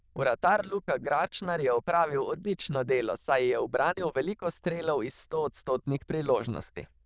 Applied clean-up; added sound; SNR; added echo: neural diffusion model UNIVERSE++.